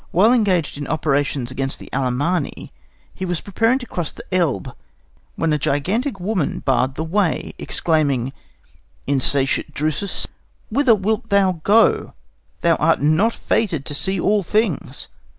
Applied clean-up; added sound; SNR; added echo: none; none; none; none.